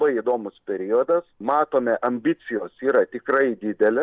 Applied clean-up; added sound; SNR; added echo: none; none; none; none.